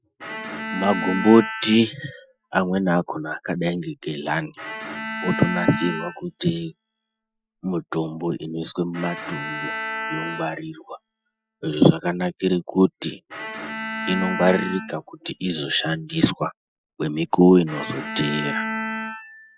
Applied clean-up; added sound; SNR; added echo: classical method Wiener filter.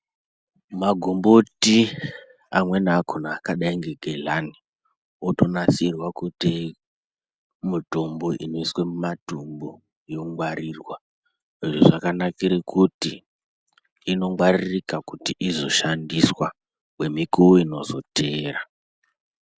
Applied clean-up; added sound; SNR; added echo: none; none; none; none.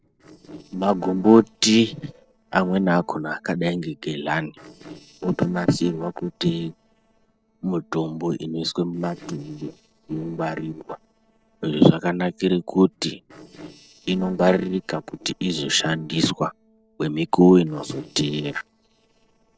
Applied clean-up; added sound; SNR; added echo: neural separator model SepFormer DNS4.